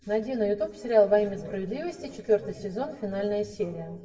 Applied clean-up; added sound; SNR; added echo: none; none; none; reverberation time 0.6 s.